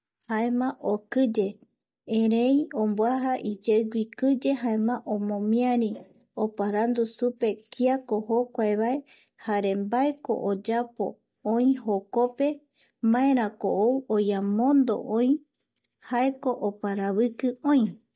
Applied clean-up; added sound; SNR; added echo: none; none; none; none.